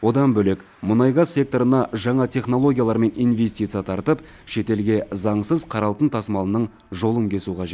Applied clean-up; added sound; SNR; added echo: none; none; none; none.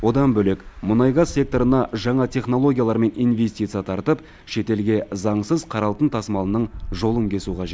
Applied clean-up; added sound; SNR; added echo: none; Wind; 17 dB; none.